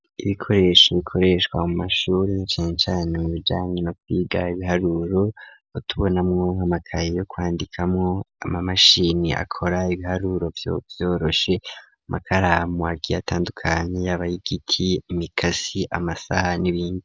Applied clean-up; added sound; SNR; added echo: none; none; none; none.